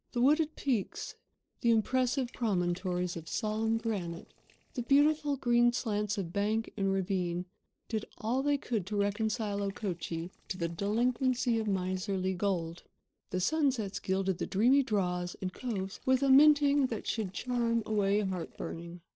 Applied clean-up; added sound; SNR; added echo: neural separator model SepFormer DNS4.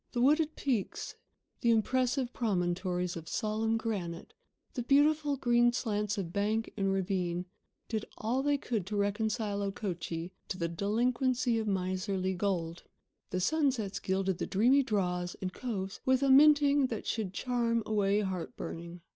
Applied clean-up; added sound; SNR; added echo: none; none; none; none.